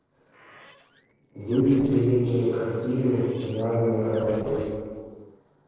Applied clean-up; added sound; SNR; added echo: neural separator model SepFormer DNS4.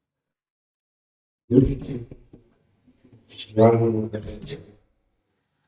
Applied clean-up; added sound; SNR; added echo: neural mask model DeepFilterNet 3.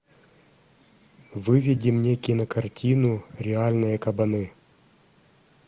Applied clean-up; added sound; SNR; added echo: none; none; none; none.